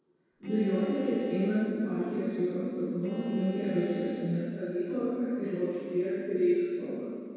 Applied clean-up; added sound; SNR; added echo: none; Bowed string instrument; 17 dB; reverberation time 2.0 s.